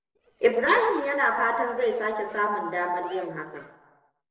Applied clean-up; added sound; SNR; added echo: neural separator model SepFormer DNS4.